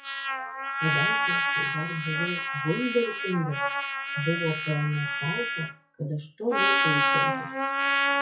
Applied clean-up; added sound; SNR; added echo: classical method WPE with log-MMSE.